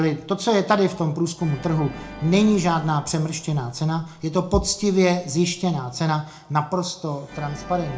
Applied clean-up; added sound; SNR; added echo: none; Organ; 20 dB; reverberation time 0.3 s.